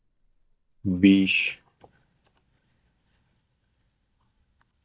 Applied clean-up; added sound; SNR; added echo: neural mask model DeepFilterNet 3.